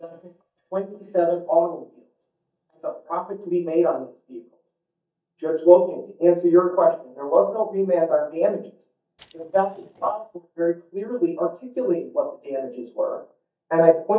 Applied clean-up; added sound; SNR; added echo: neural mask model DeepFilterNet 3.